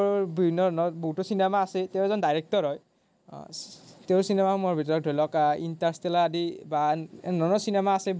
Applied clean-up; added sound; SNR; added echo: none; none; none; none.